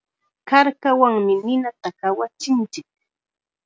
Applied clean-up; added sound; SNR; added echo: none; none; none; none.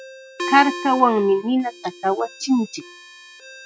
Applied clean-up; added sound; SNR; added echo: classical method log-MMSE.